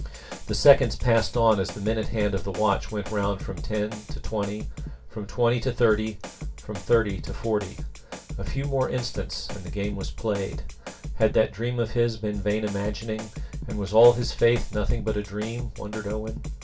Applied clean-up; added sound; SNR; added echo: none; Drum kit; 10 dB; reverberation time 0.2 s.